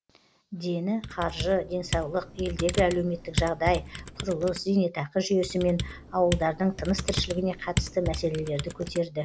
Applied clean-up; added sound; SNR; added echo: none; Computer keyboard; 6 dB; none.